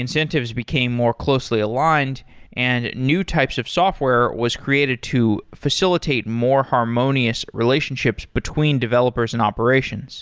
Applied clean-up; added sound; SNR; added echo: none; none; none; none.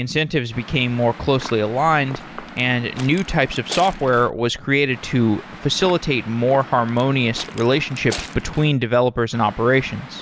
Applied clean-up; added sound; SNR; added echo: none; Waves, surf / Wind; 16 dB; none.